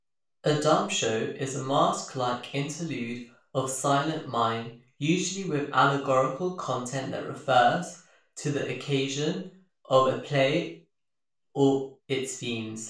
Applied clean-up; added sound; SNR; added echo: none; none; none; reverberation time 0.4 s.